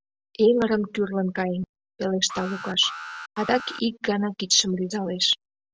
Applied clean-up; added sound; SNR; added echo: none; Alarm; 12 dB; none.